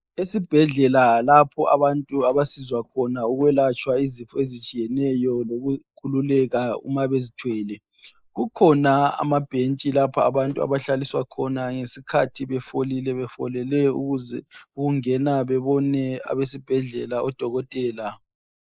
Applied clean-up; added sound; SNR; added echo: neural mask model Resemble Enhance denoiser.